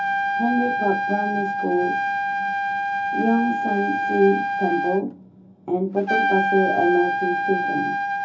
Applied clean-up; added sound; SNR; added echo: none; Trumpet; 0 dB; reverberation time 0.4 s.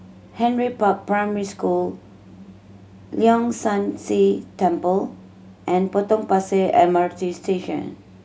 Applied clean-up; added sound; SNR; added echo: none; none; none; none.